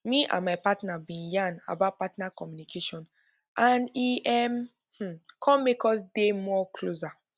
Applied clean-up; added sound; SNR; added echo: none; none; none; none.